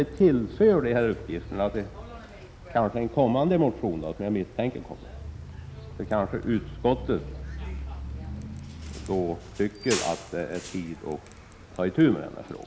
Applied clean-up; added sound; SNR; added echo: none; Bus; 12 dB; none.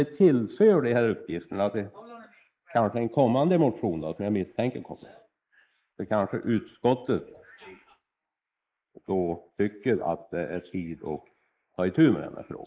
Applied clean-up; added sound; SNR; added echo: neural mask model Resemble Enhance denoiser.